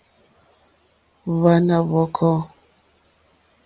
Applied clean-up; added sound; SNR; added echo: none; none; none; none.